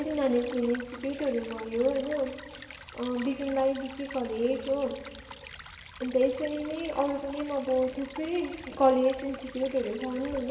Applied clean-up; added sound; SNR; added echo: none; Stream / Trickle, dribble; 16 dB; reverberation time 1.2 s.